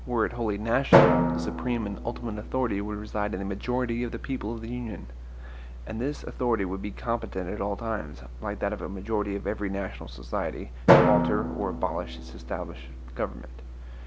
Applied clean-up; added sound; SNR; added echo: none; Drum; 0 dB; none.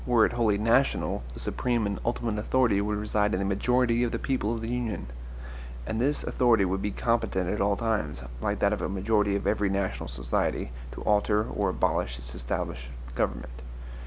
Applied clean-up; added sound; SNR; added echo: none; none; none; none.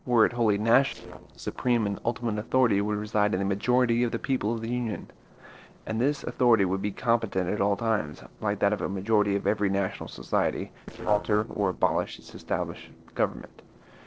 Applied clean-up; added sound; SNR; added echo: neural separator model SepFormer DNS4.